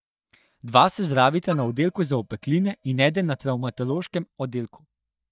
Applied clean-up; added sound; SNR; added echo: neural mask model DeepFilterNet 3.